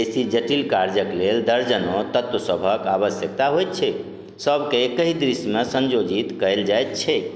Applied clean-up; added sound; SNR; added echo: none; none; none; none.